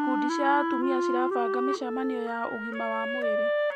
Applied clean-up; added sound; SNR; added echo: none; Wind instrument, woodwind instrument; -3 dB; none.